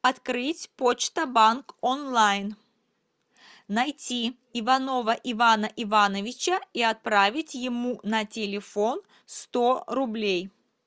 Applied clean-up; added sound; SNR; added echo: none; none; none; none.